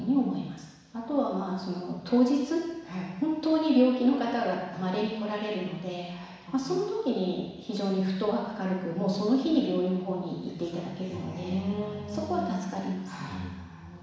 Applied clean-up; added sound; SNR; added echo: none; none; none; reverberation time 1.1 s.